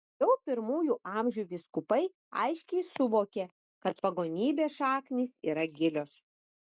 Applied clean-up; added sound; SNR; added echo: none; none; none; none.